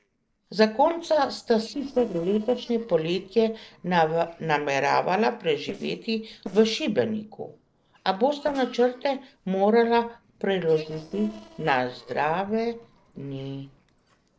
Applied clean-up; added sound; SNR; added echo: neural separator model SepFormer DNS4.